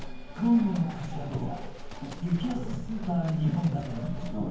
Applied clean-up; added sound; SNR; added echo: none; Livestock, farm animals, working animals; 9 dB; reverberation time 0.9 s.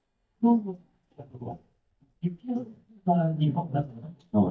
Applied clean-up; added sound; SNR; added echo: neural mask model DeepFilterNet 3.